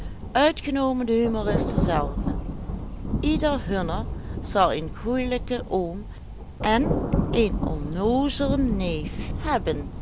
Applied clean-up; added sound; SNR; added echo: none; Thunder; 3 dB; none.